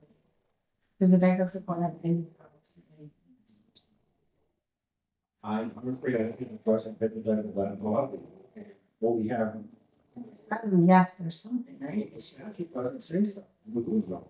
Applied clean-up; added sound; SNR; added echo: neural mask model DeepFilterNet 3.